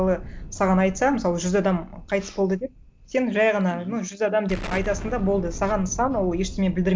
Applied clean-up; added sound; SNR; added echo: none; Explosion; 12 dB; none.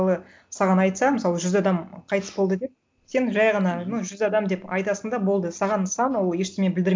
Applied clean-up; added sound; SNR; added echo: none; none; none; none.